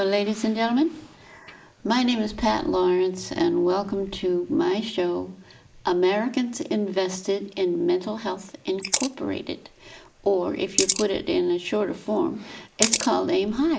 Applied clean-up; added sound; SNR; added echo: neural mask model Resemble Enhance denoiser.